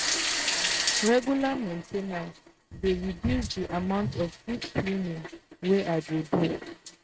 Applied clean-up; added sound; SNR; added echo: neural mask model RNNoise.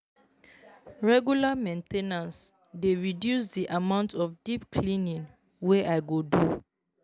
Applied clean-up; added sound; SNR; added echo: none; none; none; none.